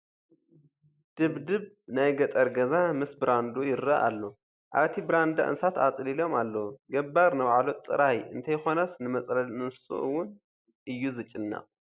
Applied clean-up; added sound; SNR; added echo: none; none; none; none.